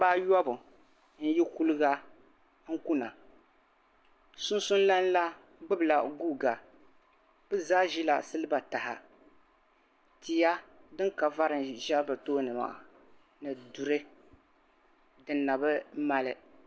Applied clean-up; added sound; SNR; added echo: none; none; none; none.